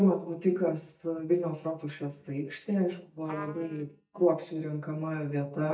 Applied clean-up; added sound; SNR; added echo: neural mask model DeepFilterNet 3.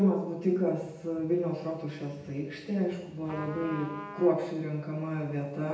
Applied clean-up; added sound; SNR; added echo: none; Trumpet; 12 dB; reverberation time 0.8 s.